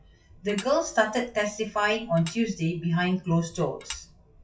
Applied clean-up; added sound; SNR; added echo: classical method WPE with log-MMSE.